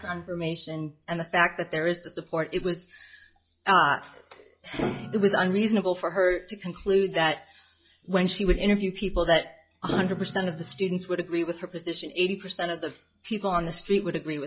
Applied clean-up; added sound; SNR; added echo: classical method log-MMSE.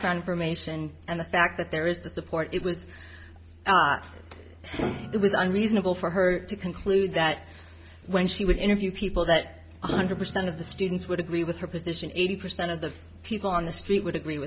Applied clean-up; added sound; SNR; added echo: none; Piano; 11 dB; none.